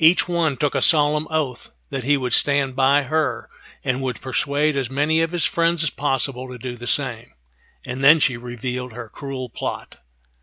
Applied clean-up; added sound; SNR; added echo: none; none; none; none.